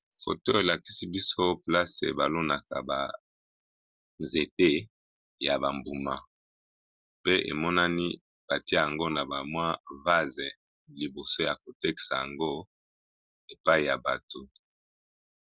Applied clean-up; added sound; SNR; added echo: none; none; none; none.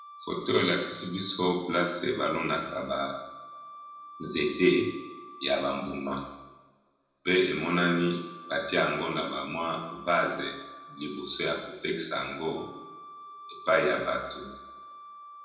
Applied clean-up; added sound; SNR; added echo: none; Wind instrument, woodwind instrument; 18 dB; reverberation time 0.9 s.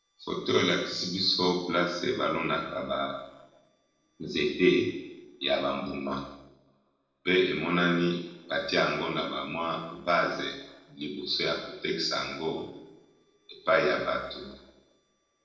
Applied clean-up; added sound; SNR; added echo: neural separator model SepFormer DNS4.